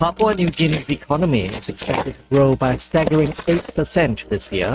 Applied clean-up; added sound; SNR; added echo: neural mask model RNNoise.